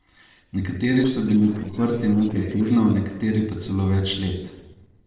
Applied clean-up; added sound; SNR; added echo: neural separator model SepFormer DNS4.